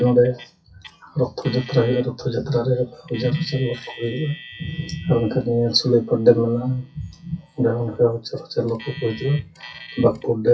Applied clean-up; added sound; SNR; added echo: classical method WPE with log-MMSE.